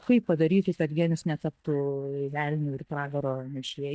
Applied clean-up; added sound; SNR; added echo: neural mask model DeepFilterNet 3.